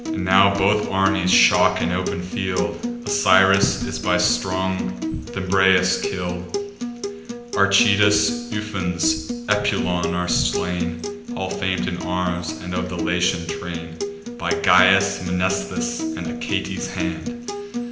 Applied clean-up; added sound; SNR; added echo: none; Acoustic guitar; 6 dB; reverberation time 0.9 s.